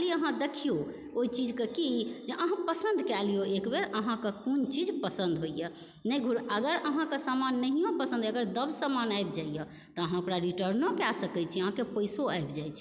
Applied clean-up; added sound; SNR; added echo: none; none; none; none.